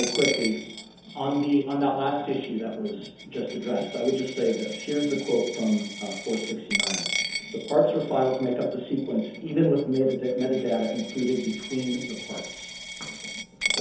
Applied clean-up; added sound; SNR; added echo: none; Coin (dropping); 9 dB; reverberation time 0.6 s.